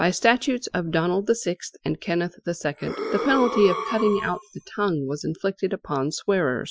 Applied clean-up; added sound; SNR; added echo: classical method Wiener filter.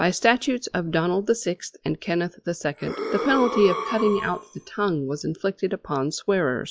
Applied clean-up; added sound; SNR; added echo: classical method log-MMSE.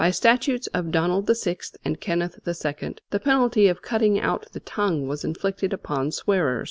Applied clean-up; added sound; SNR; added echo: none; none; none; none.